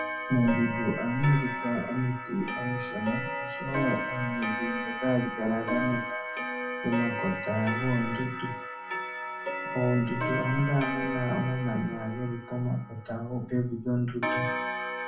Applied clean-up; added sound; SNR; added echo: none; Clock; 4 dB; reverberation time 0.3 s.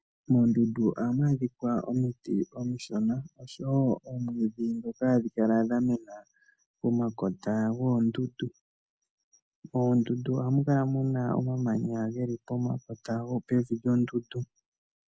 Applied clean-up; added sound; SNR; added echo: none; none; none; none.